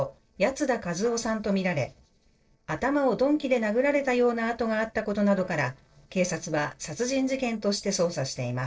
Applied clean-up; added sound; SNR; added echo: neural separator model SepFormer DNS4.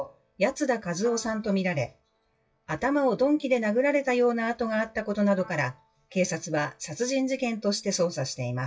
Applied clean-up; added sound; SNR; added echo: classical method WPE with log-MMSE.